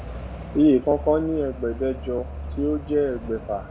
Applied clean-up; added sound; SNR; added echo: none; Alarm / Truck; 11 dB; none.